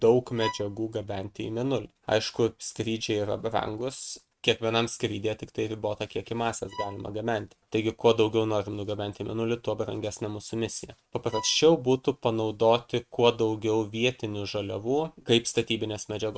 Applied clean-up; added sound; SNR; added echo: neural mask model RNNoise.